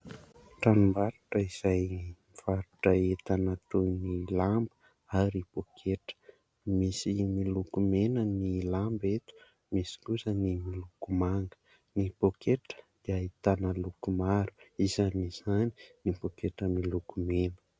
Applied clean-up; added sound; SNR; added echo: none; none; none; none.